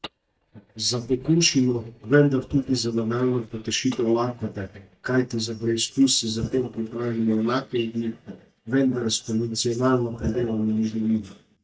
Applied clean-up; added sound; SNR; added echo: neural mask model DeepFilterNet 3.